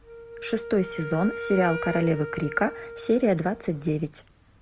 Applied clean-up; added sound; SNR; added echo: none; Wind instrument, woodwind instrument; 10 dB; none.